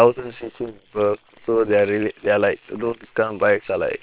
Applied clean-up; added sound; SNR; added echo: neural separator model SepFormer WHAM!.